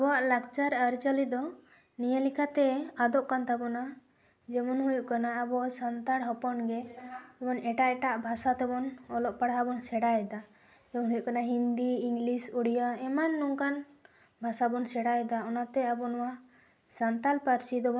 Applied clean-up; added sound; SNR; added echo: none; none; none; none.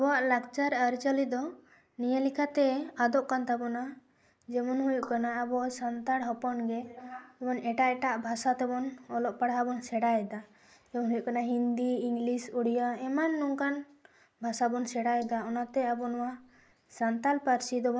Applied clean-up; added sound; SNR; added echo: neural mask model Resemble Enhance denoiser.